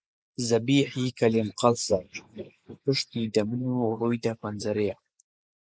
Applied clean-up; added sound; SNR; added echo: neural mask model Resemble Enhance denoiser.